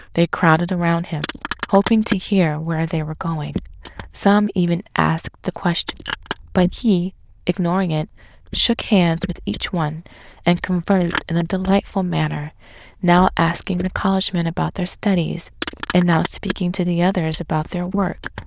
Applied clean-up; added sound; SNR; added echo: neural diffusion model UNIVERSE++.